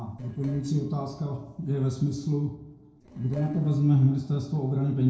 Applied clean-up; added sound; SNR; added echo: neural separator model SepFormer DNS4.